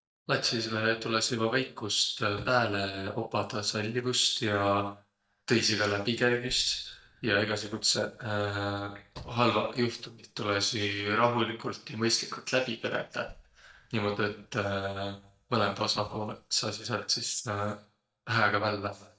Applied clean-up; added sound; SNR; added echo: neural mask model DeepFilterNet 3.